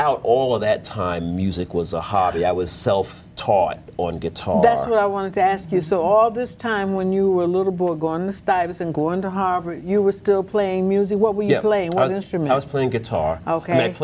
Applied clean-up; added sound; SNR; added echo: none; none; none; none.